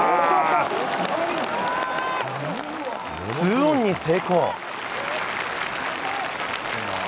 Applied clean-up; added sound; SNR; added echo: none; none; none; none.